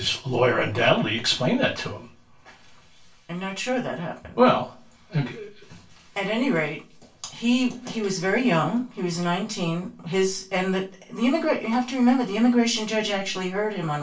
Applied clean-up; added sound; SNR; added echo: none; none; none; reverberation time 0.2 s.